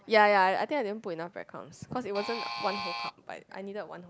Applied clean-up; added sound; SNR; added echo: none; Alarm; 6 dB; none.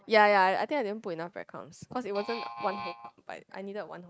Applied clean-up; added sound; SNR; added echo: neural mask model RNNoise.